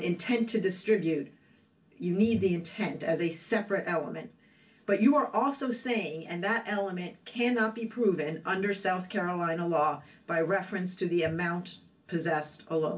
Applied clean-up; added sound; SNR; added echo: none; none; none; reverberation time 0.2 s.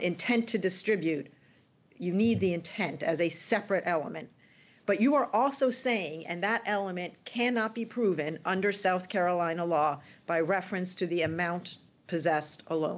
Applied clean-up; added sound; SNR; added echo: none; none; none; none.